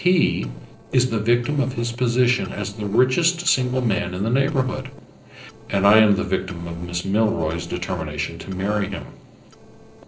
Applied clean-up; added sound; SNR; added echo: neural separator model SepFormer DNS4.